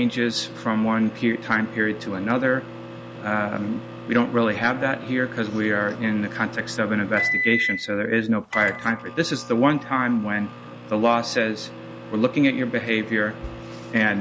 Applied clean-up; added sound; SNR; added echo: none; Microwave oven; 10 dB; none.